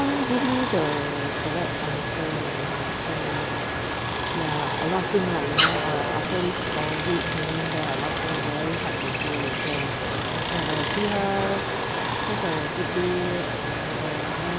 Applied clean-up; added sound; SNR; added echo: none; Stream; -4 dB; none.